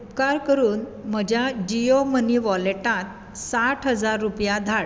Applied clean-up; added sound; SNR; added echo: none; none; none; none.